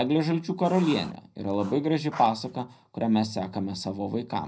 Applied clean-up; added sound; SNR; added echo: none; Writing; 17 dB; reverberation time 0.4 s.